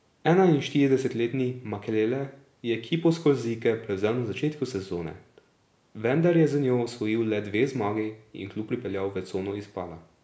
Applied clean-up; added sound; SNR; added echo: none; none; none; none.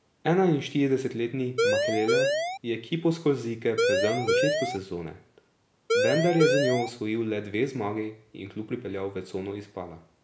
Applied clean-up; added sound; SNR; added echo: none; Siren; -4 dB; none.